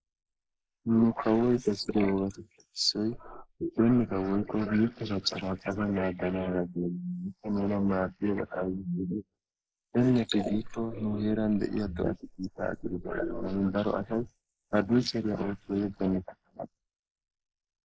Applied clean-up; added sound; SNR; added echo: neural mask model Resemble Enhance denoiser.